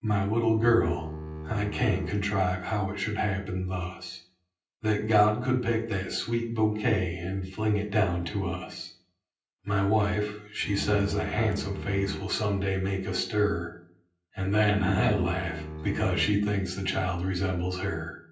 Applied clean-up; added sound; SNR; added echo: none; Bowed string instrument; 10 dB; reverberation time 0.6 s.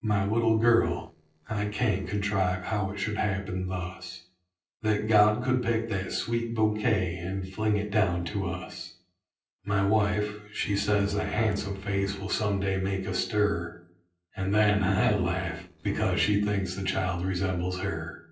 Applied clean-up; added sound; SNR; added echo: neural separator model SepFormer DNS4.